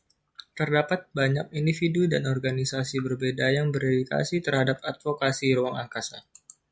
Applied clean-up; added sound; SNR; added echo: none; none; none; none.